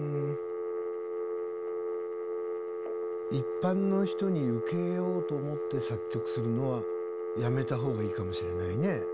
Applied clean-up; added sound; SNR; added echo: none; Telephone; 1 dB; none.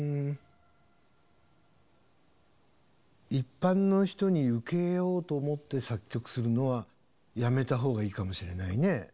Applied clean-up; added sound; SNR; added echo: none; none; none; none.